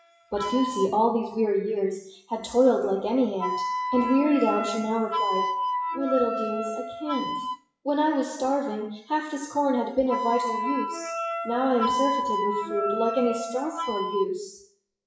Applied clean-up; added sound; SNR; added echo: classical method WPE with log-MMSE.